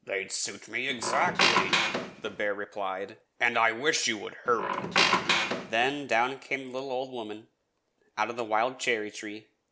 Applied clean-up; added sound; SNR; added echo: none; Squeak; -3 dB; none.